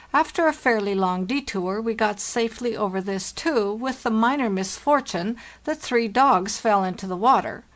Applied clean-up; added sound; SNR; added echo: none; none; none; none.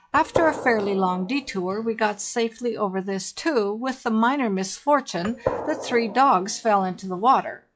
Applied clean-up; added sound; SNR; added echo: classical method log-MMSE.